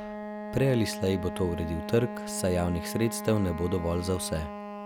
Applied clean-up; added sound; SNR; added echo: none; Wind instrument, woodwind instrument; 8 dB; none.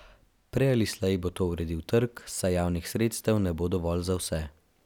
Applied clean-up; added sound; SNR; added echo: none; none; none; none.